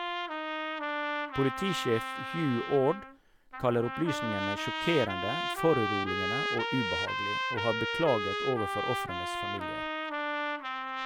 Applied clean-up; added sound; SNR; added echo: none; Trumpet; 1 dB; none.